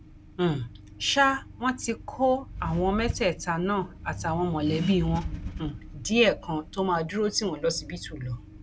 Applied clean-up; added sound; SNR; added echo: none; Accelerating, revving, vroom; 11 dB; none.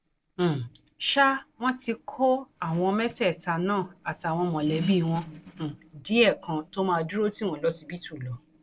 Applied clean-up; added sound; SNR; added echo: neural separator model SepFormer DNS4.